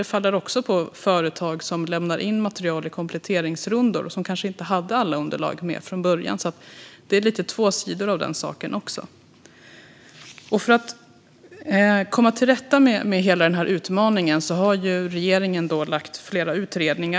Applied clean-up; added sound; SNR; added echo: none; none; none; none.